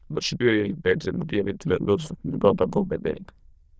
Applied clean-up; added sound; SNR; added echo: neural diffusion model UNIVERSE++.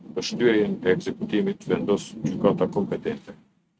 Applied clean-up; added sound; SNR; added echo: neural mask model RNNoise.